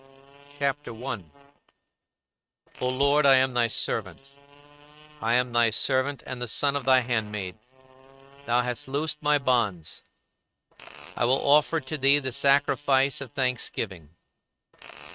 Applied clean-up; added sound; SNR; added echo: neural mask model RNNoise.